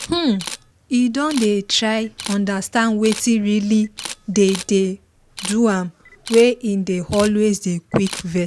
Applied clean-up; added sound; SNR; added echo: none; Camera; 16 dB; none.